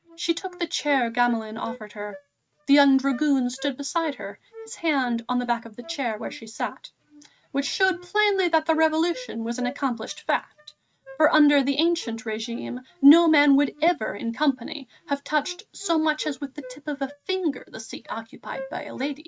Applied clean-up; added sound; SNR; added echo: neural mask model RNNoise.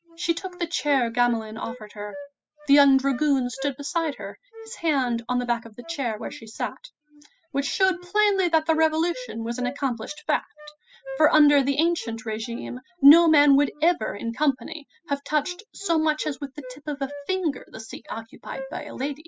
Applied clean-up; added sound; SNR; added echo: classical method spectral subtraction.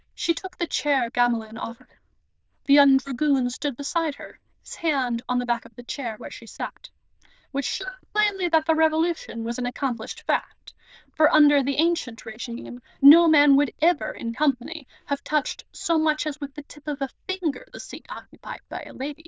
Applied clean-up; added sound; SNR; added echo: neural diffusion model UNIVERSE++.